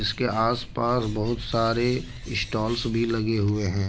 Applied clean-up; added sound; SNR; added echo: none; Bird; 13 dB; none.